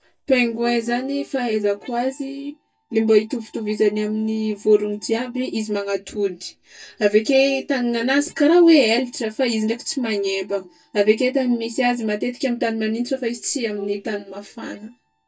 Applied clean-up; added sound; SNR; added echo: neural mask model DeepFilterNet 3.